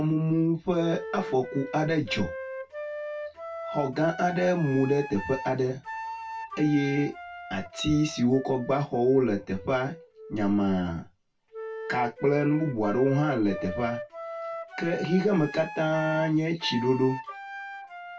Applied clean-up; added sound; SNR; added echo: none; Wind instrument, woodwind instrument; 12 dB; reverberation time 0.2 s.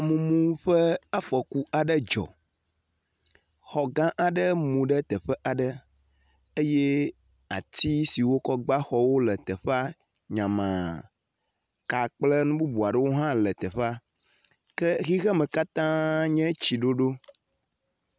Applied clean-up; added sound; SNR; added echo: none; none; none; none.